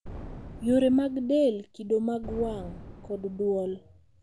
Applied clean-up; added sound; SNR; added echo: none; Boom; 15 dB; none.